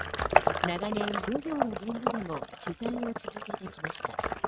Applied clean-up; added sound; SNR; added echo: neural mask model RNNoise.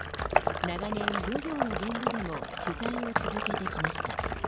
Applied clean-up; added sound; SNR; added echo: none; Sink (filling or washing); -4 dB; none.